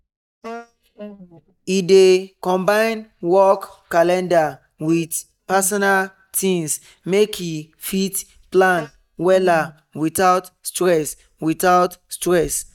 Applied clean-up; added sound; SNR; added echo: neural mask model DeepFilterNet 3.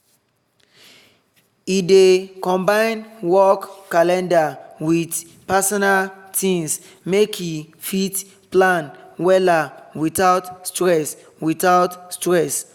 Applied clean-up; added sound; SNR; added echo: none; none; none; none.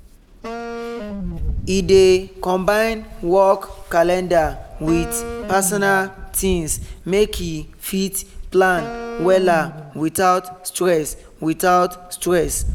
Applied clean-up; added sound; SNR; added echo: none; Wind instrument, woodwind instrument + Rain; 11 dB; none.